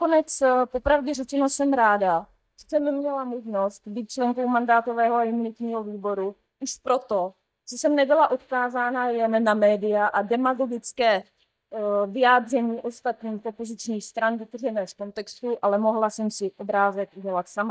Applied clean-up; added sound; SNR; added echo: neural mask model DeepFilterNet 3.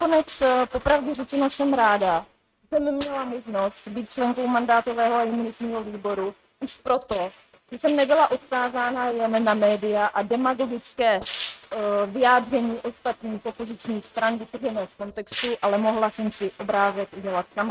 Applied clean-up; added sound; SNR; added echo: neural mask model RNNoise.